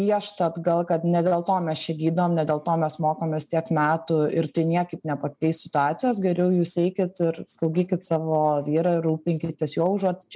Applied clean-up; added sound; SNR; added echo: none; none; none; none.